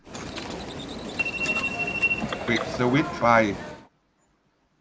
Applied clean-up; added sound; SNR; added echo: none; Subway, metro, underground; 1 dB; none.